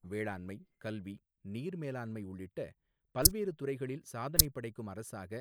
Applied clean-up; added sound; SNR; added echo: neural mask model Resemble Enhance denoiser.